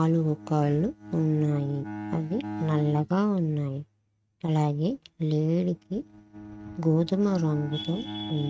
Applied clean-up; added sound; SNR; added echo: neural mask model RNNoise.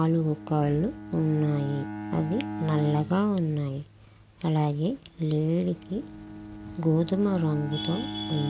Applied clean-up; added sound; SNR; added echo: none; Bowed string instrument; 11 dB; none.